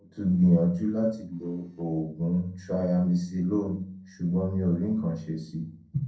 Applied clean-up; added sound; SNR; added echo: neural separator model SepFormer DNS4.